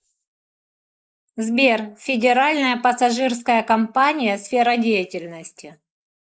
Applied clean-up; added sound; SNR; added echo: neural mask model Resemble Enhance denoiser.